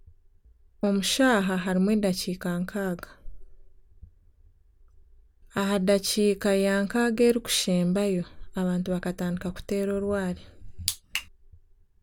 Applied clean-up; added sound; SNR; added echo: none; none; none; none.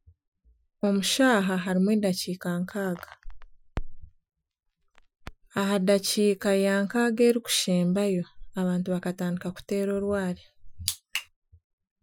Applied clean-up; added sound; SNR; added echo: classical method Wiener filter.